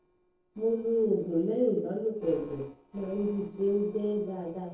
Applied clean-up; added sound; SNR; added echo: neural separator model SepFormer DNS4.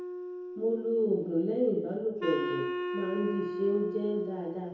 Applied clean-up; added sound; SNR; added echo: none; Wind instrument, woodwind instrument; 6 dB; reverberation time 2.0 s.